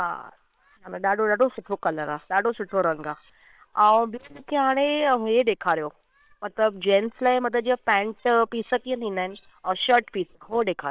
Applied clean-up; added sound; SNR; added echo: neural separator model SepFormer WHAM!.